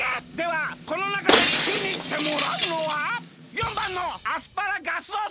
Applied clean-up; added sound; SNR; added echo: none; Shatter; -3 dB; none.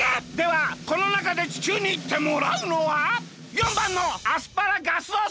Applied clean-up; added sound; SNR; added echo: none; none; none; none.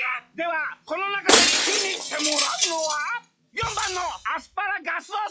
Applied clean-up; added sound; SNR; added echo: classical method log-MMSE.